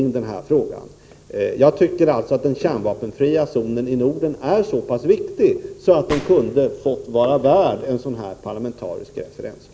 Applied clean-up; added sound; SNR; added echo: none; Gunshot, gunfire; 18 dB; none.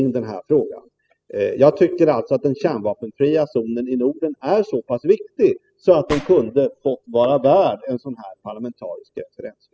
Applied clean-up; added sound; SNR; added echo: classical method spectral subtraction.